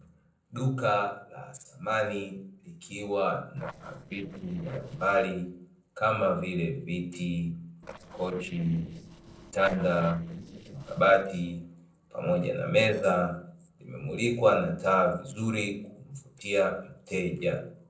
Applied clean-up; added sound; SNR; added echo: neural separator model SepFormer DNS4.